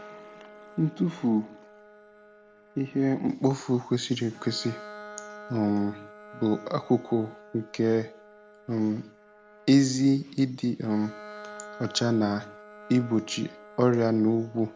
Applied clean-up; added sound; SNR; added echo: none; Bowed string instrument; 20 dB; none.